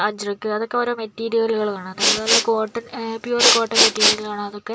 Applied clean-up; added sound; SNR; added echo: none; Respiratory sounds; -3 dB; none.